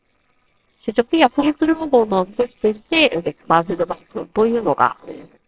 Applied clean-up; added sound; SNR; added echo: neural separator model SepFormer WHAMR!.